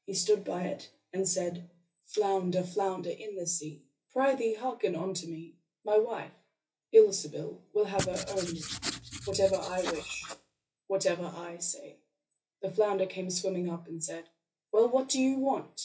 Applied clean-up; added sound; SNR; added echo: classical method WPE with log-MMSE.